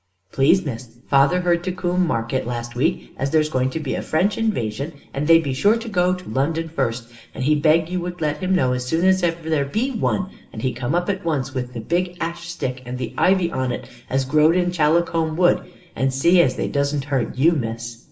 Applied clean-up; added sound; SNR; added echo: none; none; none; reverberation time 0.7 s.